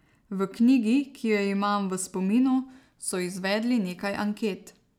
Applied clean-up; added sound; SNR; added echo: none; none; none; none.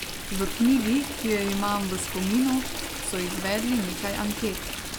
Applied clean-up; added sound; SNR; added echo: none; Stream; 6 dB; none.